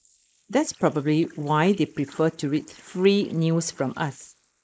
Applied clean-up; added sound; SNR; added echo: neural mask model Resemble Enhance denoiser.